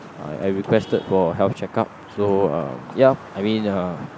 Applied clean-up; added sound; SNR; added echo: none; Traffic noise, roadway noise / Vehicle horn, car horn, honking; 17 dB; none.